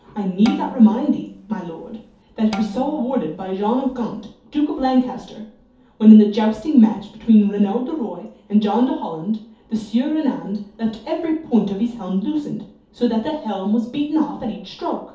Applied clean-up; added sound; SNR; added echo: none; Bowed string instrument; 15 dB; reverberation time 0.5 s.